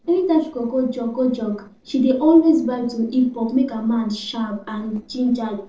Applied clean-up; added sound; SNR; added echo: neural separator model SepFormer DNS4.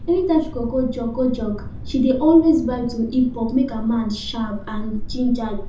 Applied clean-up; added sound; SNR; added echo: none; Thunder; 10 dB; reverberation time 0.5 s.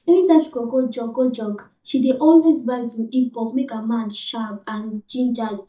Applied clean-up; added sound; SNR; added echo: neural mask model DeepFilterNet 3.